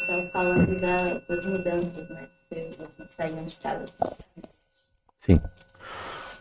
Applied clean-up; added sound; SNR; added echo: neural mask model RNNoise.